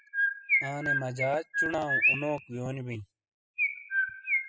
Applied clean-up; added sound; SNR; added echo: classical method spectral subtraction.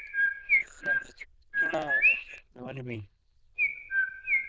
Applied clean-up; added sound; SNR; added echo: neural diffusion model UNIVERSE++.